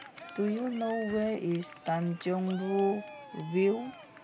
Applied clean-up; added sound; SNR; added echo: none; Cheering; 16 dB; none.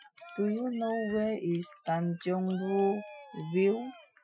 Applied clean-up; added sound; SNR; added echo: classical method Wiener filter.